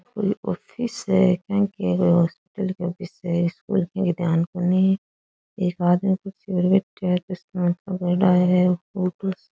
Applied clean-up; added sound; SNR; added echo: none; none; none; none.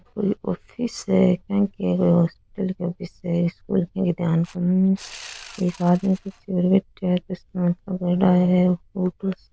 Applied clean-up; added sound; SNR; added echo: neural diffusion model UNIVERSE++.